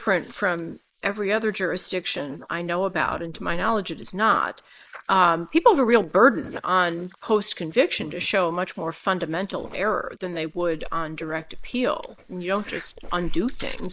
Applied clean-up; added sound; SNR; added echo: neural mask model Resemble Enhance denoiser.